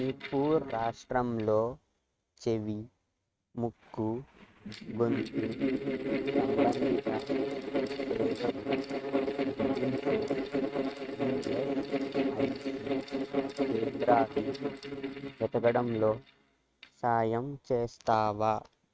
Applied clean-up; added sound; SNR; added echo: neural mask model RNNoise.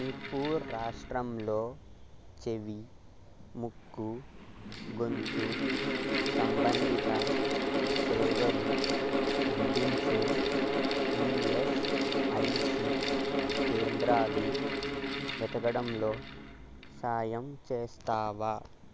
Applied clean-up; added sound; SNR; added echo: none; Mechanical fan; -4 dB; none.